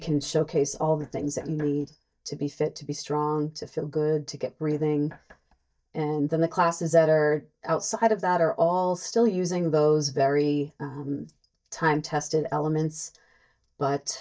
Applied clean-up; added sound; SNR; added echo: neural mask model DeepFilterNet 3.